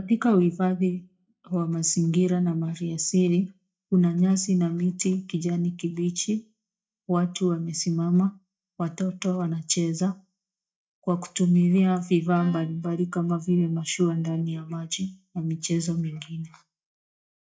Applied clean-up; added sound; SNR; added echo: neural mask model DeepFilterNet 3.